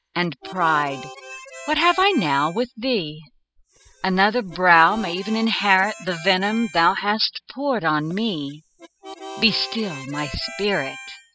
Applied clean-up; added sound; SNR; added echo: classical method spectral subtraction.